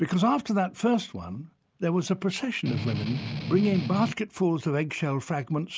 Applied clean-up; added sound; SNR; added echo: none; Strum; 5 dB; none.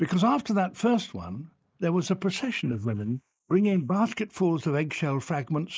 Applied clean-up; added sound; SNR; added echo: neural mask model Resemble Enhance denoiser.